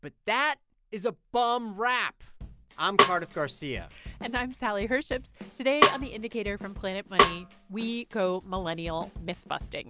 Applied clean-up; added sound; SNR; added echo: none; Snare drum; -4 dB; none.